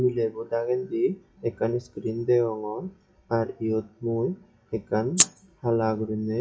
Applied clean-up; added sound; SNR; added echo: classical method WPE with log-MMSE.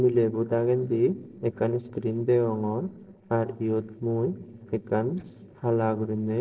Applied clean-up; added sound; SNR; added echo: neural separator model SepFormer DNS4.